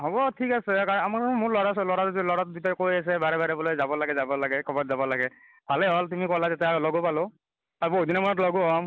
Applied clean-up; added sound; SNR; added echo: none; none; none; none.